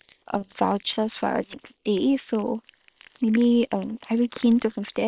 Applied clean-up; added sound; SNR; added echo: neural separator model SepFormer WHAM!.